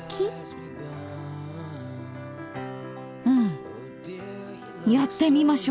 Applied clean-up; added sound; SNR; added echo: none; none; none; none.